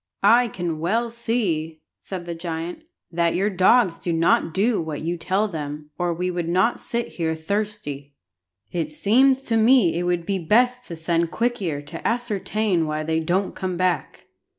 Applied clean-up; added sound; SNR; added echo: none; none; none; none.